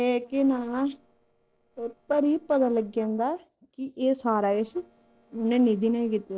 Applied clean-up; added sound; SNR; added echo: neural separator model SepFormer DNS4.